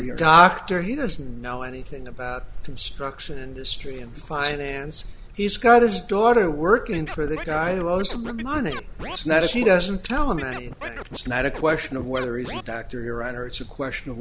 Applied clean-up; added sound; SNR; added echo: none; Scratching (performance technique); 13 dB; none.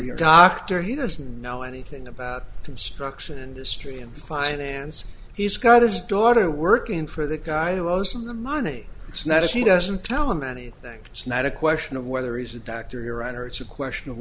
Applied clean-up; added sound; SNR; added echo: none; none; none; none.